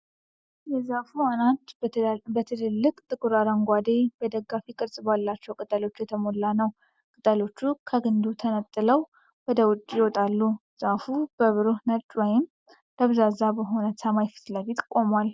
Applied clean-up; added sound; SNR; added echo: none; none; none; none.